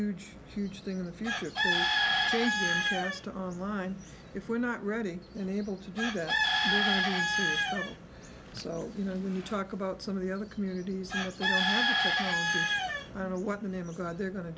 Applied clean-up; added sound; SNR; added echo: none; Bird / Chicken, rooster; -3 dB; none.